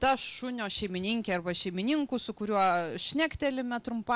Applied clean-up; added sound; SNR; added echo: none; none; none; none.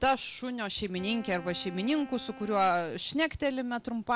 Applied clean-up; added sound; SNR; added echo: none; Wind instrument, woodwind instrument; 19 dB; none.